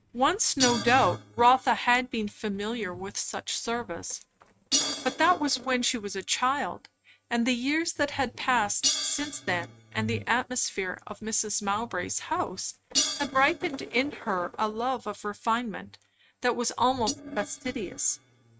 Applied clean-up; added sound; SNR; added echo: neural mask model RNNoise.